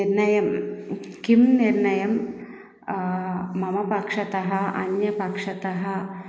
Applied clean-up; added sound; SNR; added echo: neural mask model Resemble Enhance denoiser.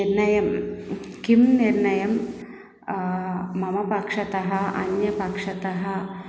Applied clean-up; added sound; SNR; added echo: none; Train; 18 dB; none.